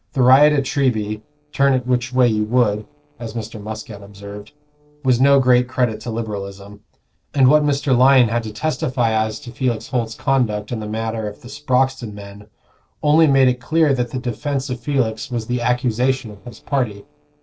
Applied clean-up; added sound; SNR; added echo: neural separator model SepFormer DNS4.